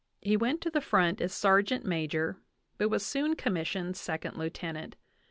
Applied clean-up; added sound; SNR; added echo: none; none; none; none.